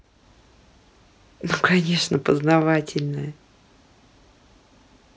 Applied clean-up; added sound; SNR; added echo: none; none; none; none.